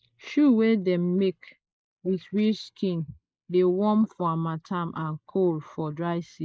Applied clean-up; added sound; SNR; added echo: neural mask model Resemble Enhance denoiser.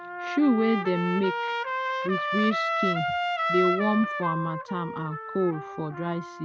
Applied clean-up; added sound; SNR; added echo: none; Trumpet; 2 dB; none.